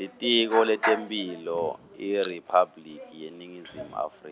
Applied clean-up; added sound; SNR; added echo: none; none; none; none.